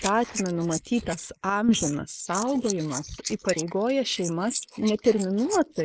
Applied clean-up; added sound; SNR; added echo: neural mask model Resemble Enhance denoiser.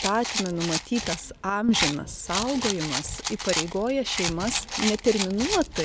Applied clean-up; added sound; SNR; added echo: none; Rattle; 5 dB; none.